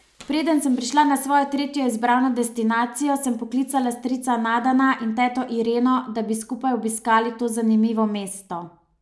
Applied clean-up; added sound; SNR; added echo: none; none; none; none.